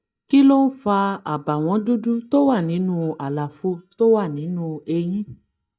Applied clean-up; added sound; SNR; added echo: neural mask model DeepFilterNet 3.